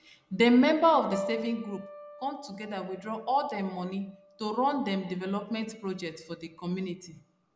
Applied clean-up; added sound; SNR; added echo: none; Piano; 16 dB; none.